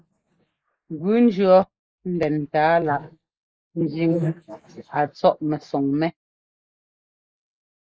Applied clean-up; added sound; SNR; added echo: neural mask model Resemble Enhance denoiser.